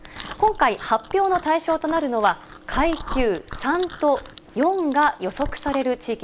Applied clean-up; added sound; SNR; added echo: none; Chewing, mastication; 12 dB; none.